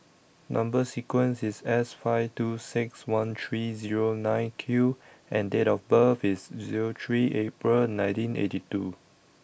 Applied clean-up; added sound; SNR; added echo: none; none; none; none.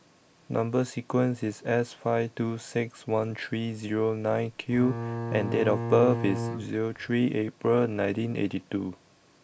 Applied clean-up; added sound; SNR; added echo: none; Bowed string instrument; 5 dB; none.